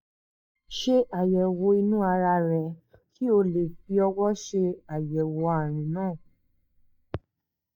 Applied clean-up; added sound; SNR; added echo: neural mask model DeepFilterNet 3.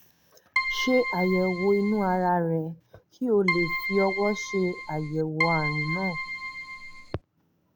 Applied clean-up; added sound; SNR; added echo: none; Keyboard (musical); 4 dB; none.